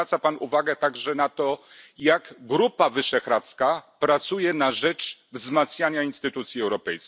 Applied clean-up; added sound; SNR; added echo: none; none; none; none.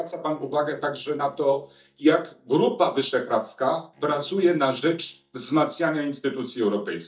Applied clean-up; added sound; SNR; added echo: neural mask model DeepFilterNet 3.